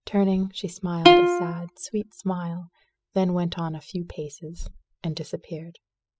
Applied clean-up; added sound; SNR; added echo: classical method spectral subtraction.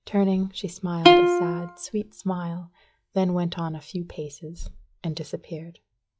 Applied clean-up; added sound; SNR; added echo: classical method log-MMSE.